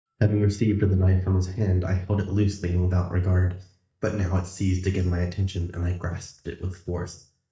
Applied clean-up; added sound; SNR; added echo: neural mask model DeepFilterNet 3.